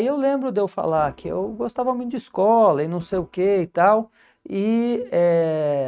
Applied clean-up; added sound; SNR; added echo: neural mask model RNNoise.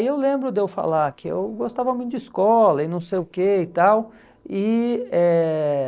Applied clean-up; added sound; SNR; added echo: neural separator model SepFormer DNS4.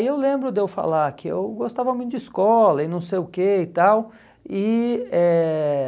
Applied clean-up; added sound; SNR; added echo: none; none; none; none.